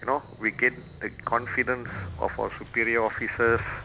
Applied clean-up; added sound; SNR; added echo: none; Motorcycle; 13 dB; none.